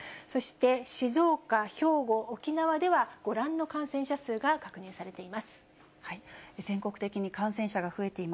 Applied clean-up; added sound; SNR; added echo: none; none; none; none.